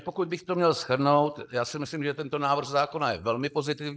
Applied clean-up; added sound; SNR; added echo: neural mask model Resemble Enhance denoiser.